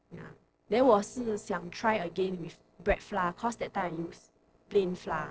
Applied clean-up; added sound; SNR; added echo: neural separator model SepFormer DNS4.